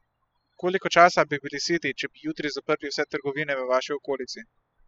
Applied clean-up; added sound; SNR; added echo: classical method spectral subtraction.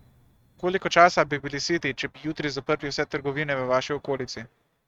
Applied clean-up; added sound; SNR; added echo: neural mask model RNNoise.